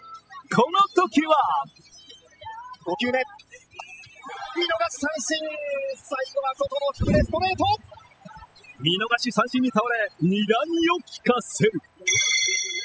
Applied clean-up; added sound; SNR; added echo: classical method spectral subtraction.